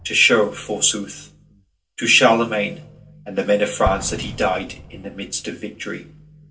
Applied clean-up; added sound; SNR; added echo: none; Explosion; 16 dB; reverberation time 0.2 s.